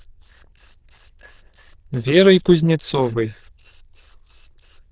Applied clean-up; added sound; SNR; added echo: neural diffusion model UNIVERSE++.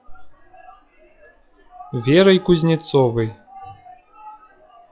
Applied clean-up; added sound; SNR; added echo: classical method log-MMSE.